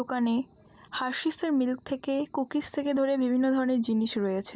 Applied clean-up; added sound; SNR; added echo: none; none; none; none.